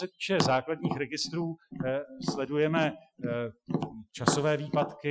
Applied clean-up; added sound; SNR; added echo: classical method Wiener filter.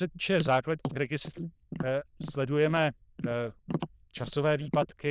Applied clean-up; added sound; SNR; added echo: neural diffusion model UNIVERSE++.